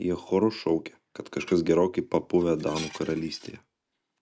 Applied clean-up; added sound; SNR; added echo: none; Dishes, pots, and pans; 19 dB; none.